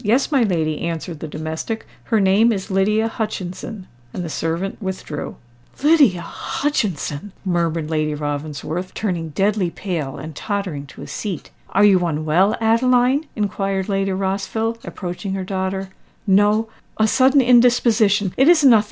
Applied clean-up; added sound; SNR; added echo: none; none; none; none.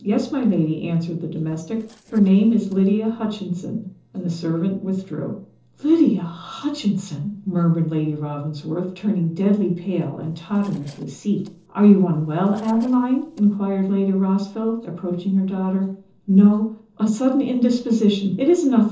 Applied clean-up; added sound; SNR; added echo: neural separator model SepFormer DNS4.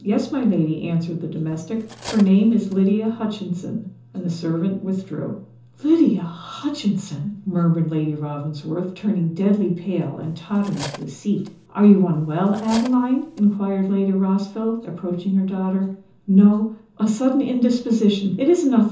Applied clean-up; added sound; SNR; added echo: none; Cutlery, silverware; 18 dB; reverberation time 0.6 s.